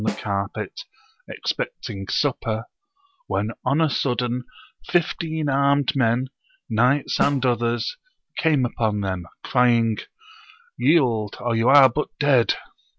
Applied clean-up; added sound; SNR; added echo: none; Snare drum; 11 dB; none.